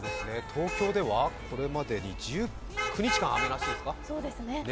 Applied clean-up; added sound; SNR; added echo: none; Traffic noise, roadway noise / Vehicle horn, car horn, honking; 5 dB; none.